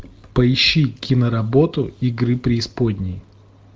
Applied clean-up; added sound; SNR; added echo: none; none; none; none.